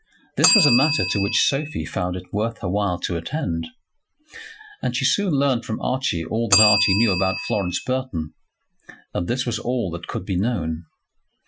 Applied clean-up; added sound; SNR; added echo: classical method Wiener filter.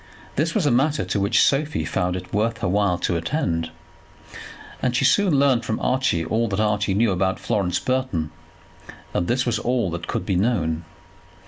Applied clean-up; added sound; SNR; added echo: none; none; none; none.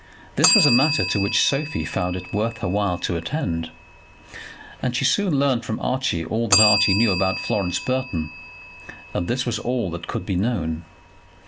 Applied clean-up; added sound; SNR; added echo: none; Bell; 5 dB; none.